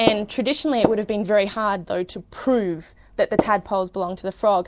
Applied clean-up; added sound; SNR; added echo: none; Tap; 1 dB; none.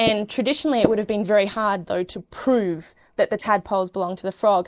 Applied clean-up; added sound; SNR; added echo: neural mask model Resemble Enhance denoiser.